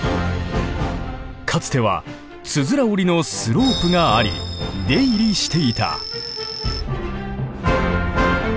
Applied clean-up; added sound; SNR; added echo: none; none; none; none.